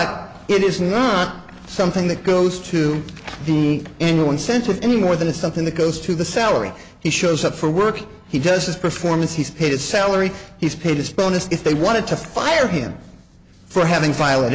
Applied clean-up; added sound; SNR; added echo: none; none; none; none.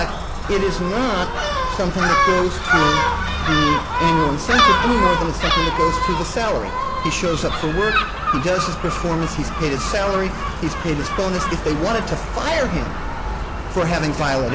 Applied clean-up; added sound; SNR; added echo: none; Gull, seagull; -1 dB; none.